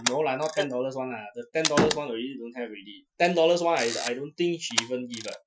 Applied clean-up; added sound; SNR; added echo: classical method Wiener filter.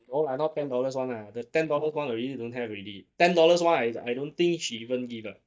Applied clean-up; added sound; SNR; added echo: neural mask model DeepFilterNet 3.